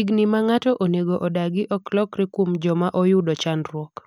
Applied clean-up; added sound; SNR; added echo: none; none; none; none.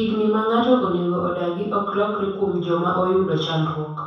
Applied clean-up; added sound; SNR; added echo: none; none; none; reverberation time 0.7 s.